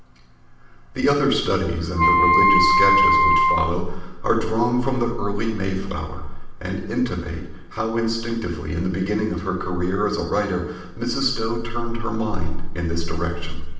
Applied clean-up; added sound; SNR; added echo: none; Wind instrument, woodwind instrument; -4 dB; reverberation time 0.9 s.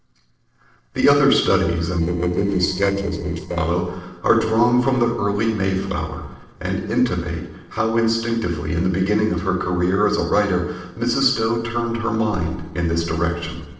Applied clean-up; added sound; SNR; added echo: neural separator model SepFormer DNS4.